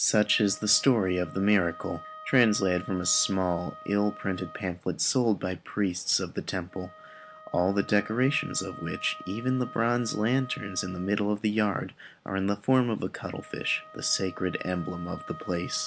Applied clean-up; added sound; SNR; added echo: none; Wind instrument, woodwind instrument; 18 dB; none.